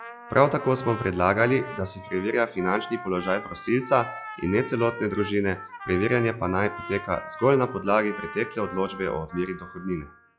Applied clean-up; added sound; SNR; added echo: classical method log-MMSE.